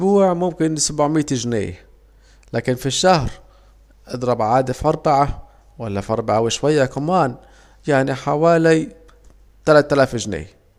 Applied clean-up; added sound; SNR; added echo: none; none; none; none.